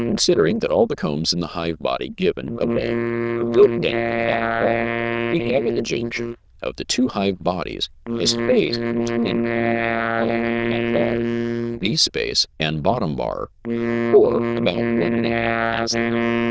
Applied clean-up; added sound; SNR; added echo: neural diffusion model UNIVERSE++.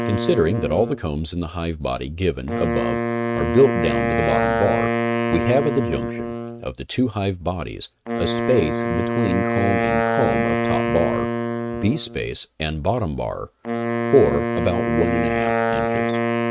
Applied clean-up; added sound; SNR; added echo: neural mask model RNNoise.